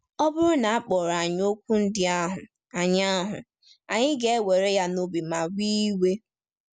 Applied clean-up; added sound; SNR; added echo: none; none; none; none.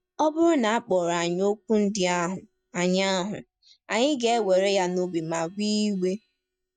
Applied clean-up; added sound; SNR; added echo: neural mask model DeepFilterNet 3.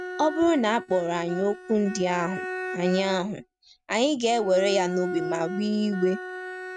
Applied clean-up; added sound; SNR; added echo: neural mask model RNNoise.